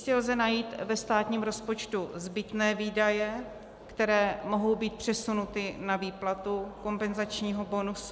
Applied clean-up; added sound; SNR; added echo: none; none; none; none.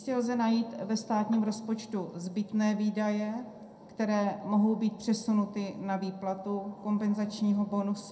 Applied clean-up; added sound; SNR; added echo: none; Knock; 19 dB; reverberation time 0.2 s.